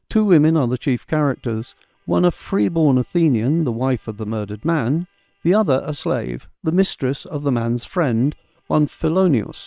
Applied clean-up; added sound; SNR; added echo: neural separator model SepFormer WHAM!.